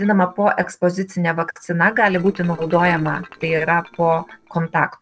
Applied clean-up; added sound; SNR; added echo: neural separator model SepFormer DNS4.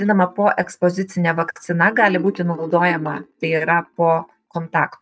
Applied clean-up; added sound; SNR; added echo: neural mask model DeepFilterNet 3.